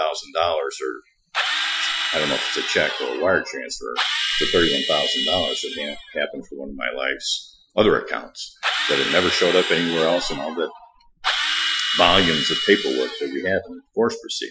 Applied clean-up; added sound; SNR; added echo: classical method Wiener filter.